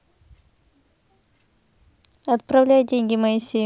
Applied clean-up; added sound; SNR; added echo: none; none; none; none.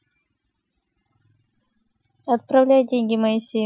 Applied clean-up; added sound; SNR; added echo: classical method Wiener filter.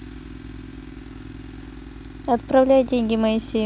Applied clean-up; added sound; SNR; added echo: none; Tools; 14 dB; none.